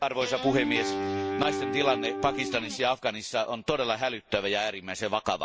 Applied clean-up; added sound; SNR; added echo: none; Guitar; 3 dB; none.